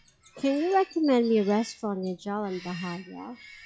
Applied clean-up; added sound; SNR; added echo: classical method log-MMSE.